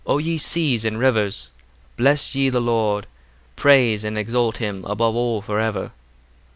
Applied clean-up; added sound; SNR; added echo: none; none; none; none.